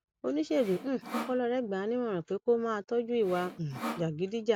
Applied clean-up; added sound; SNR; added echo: none; Sawing; 10 dB; none.